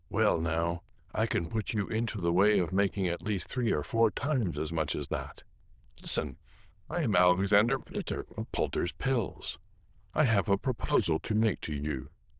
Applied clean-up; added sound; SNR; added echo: neural diffusion model UNIVERSE++.